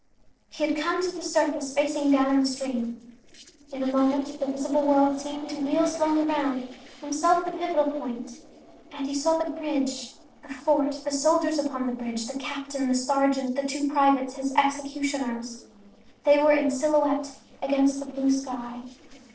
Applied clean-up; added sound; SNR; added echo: neural separator model SepFormer DNS4.